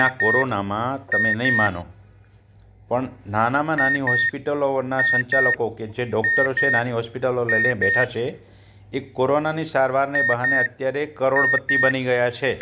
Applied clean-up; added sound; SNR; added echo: none; Alarm; 1 dB; none.